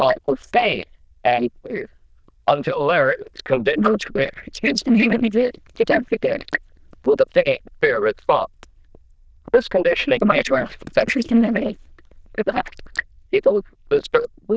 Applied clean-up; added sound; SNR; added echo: neural diffusion model UNIVERSE++.